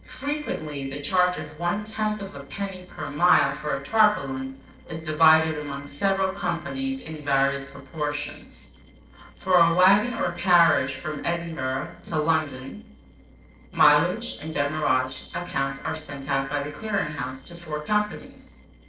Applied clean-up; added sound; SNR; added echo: neural separator model SepFormer DNS4.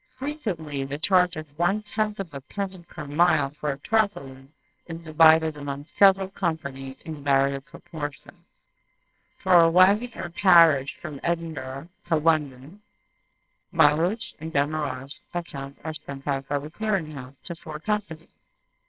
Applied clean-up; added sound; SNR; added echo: neural separator model SepFormer WHAMR!.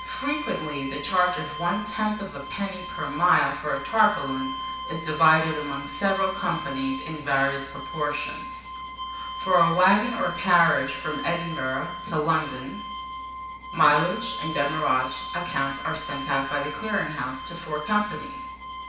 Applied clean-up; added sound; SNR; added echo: none; Bowed string instrument; 9 dB; reverberation time 0.6 s.